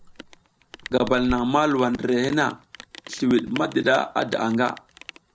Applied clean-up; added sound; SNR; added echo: none; Rain; 17 dB; none.